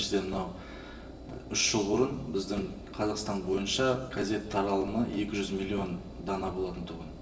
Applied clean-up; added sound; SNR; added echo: none; Engine; 13 dB; reverberation time 1.0 s.